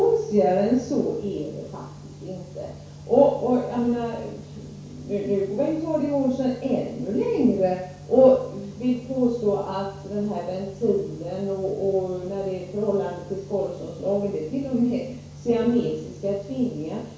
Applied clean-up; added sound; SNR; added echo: none; none; none; reverberation time 0.6 s.